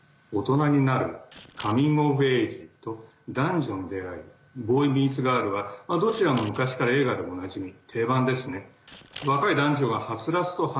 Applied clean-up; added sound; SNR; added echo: none; Scissors; 18 dB; none.